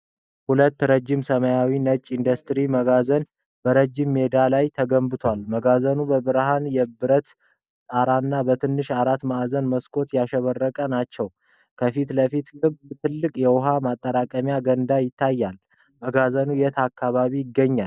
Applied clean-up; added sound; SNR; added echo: neural mask model DeepFilterNet 3.